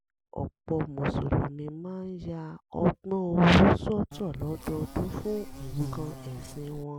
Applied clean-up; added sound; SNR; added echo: none; Insect; 11 dB; none.